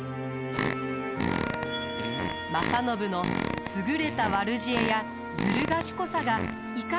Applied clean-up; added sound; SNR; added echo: none; Fart; 4 dB; none.